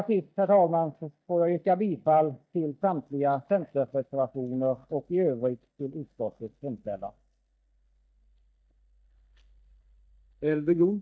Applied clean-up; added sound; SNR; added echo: neural mask model DeepFilterNet 3.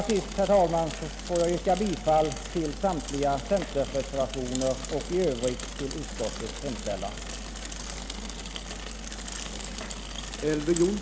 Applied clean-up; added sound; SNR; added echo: none; Mechanisms / Bicycle; 7 dB; none.